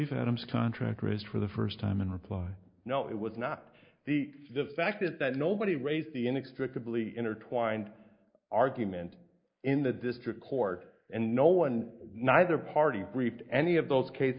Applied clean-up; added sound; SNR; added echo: neural mask model Resemble Enhance denoiser.